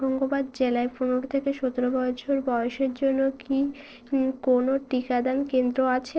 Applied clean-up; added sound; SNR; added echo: neural separator model SepFormer DNS4.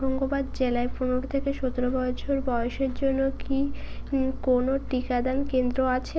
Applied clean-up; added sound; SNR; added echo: none; Engine; 4 dB; none.